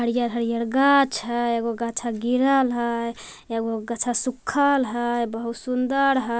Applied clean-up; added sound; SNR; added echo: none; none; none; none.